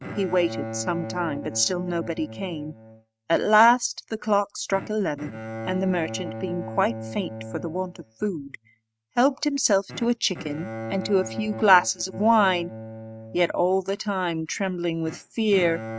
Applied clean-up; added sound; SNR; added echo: neural mask model RNNoise.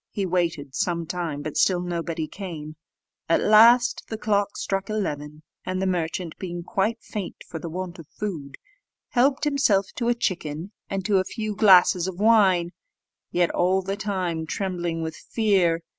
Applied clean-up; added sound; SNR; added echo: none; none; none; none.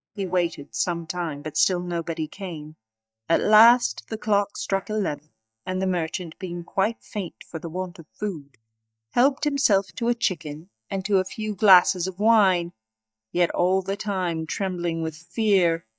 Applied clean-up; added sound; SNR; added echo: neural mask model DeepFilterNet 3.